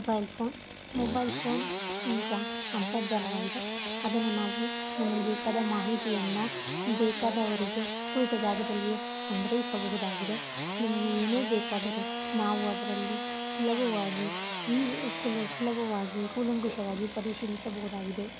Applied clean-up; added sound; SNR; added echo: none; Engine starting / Sawing; 3 dB; none.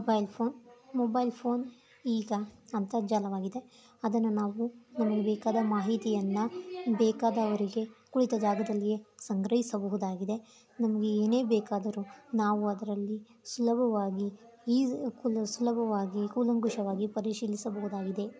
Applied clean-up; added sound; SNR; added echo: none; none; none; none.